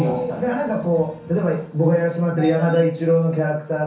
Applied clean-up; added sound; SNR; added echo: none; none; none; reverberation time 0.6 s.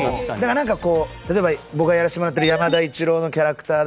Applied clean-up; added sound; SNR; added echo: none; none; none; none.